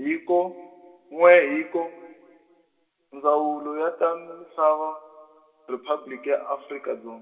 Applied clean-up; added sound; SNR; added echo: none; none; none; reverberation time 1.3 s.